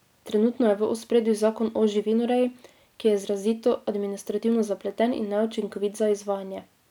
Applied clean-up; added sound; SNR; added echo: none; none; none; none.